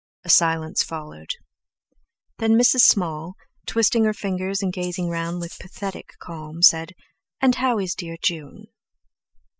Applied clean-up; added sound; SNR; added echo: neural mask model DeepFilterNet 3.